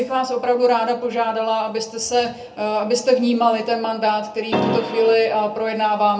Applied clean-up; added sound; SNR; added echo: none; Keyboard (musical); 2 dB; reverberation time 0.3 s.